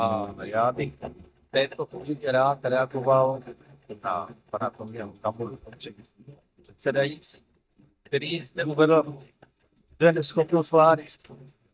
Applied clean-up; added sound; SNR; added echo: neural mask model DeepFilterNet 3.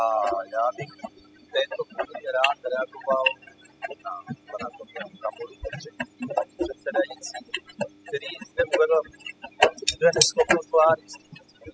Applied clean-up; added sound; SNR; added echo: classical method spectral subtraction.